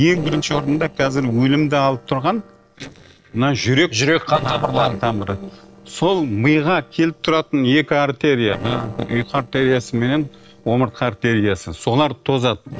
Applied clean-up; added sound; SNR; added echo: neural separator model SepFormer DNS4.